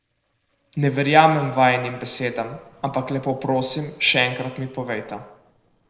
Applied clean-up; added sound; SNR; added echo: neural separator model SepFormer DNS4.